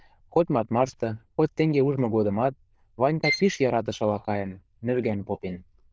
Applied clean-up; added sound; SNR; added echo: neural diffusion model UNIVERSE++.